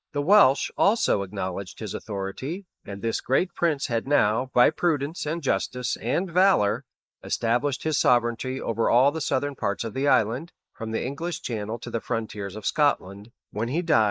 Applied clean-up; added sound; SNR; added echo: neural mask model Resemble Enhance denoiser.